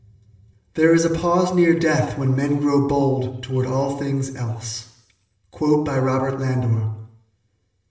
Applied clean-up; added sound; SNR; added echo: none; none; none; reverberation time 0.8 s.